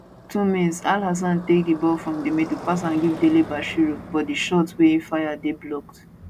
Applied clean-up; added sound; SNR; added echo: none; Motorcycle; 16 dB; none.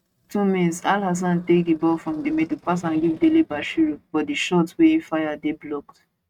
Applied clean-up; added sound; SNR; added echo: neural mask model RNNoise.